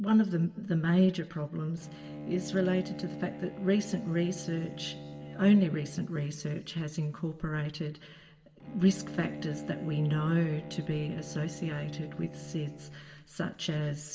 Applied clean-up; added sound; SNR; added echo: none; Bowed string instrument; 13 dB; reverberation time 1.3 s.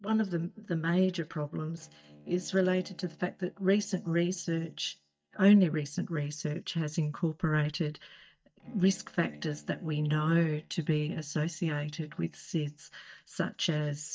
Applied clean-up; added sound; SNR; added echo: neural mask model DeepFilterNet 3.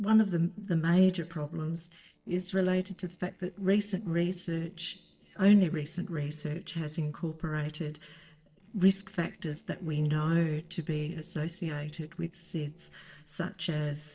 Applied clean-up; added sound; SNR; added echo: neural separator model SepFormer DNS4.